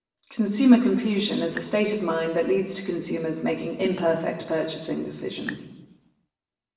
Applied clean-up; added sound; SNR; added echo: none; Raindrop; 19 dB; reverberation time 1.0 s.